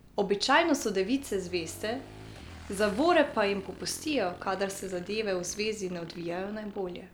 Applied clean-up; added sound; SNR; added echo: none; Motorcycle / Engine; 19 dB; none.